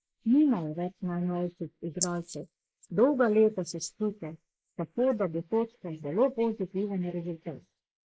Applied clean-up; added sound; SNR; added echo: neural mask model Resemble Enhance denoiser.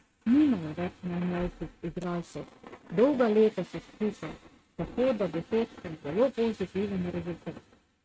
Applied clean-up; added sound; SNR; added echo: neural mask model RNNoise.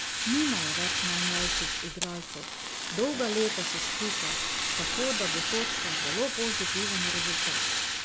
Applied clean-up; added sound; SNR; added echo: none; Fire; -4 dB; none.